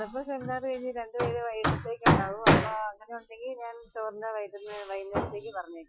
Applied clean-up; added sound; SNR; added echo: classical method Wiener filter.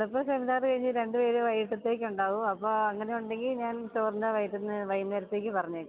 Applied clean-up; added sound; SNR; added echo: none; none; none; none.